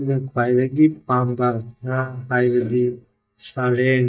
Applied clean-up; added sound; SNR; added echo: neural mask model DeepFilterNet 3.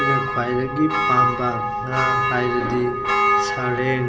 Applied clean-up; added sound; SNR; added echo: none; Church bell; -2 dB; none.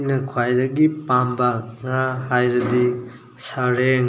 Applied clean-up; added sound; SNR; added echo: none; none; none; none.